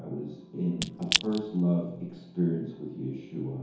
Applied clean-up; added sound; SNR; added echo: none; Crack / Crushing; 2 dB; reverberation time 0.8 s.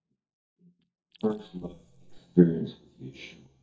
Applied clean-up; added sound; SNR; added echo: neural mask model DeepFilterNet 3.